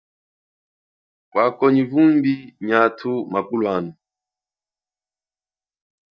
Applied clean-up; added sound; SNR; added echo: neural mask model DeepFilterNet 3.